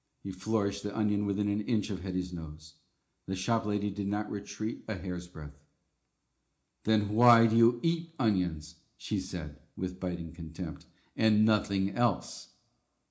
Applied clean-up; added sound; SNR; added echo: none; none; none; reverberation time 0.4 s.